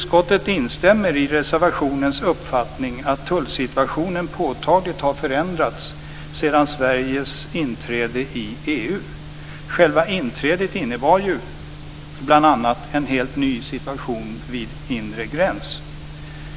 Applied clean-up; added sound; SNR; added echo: none; none; none; none.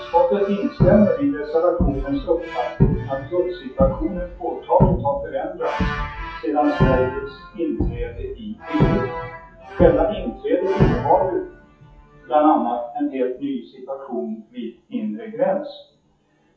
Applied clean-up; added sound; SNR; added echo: classical method WPE with log-MMSE.